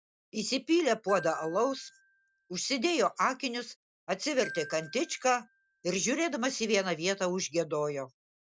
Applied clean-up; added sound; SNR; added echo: none; Glockenspiel; 19 dB; none.